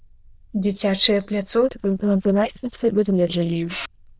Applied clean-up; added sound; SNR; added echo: neural diffusion model UNIVERSE++.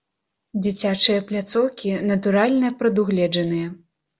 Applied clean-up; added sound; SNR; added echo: none; none; none; none.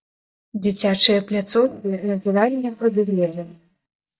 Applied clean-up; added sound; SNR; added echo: neural mask model DeepFilterNet 3.